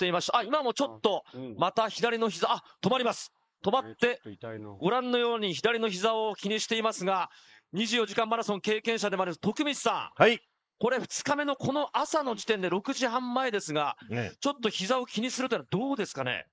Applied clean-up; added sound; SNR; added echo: neural mask model Resemble Enhance denoiser.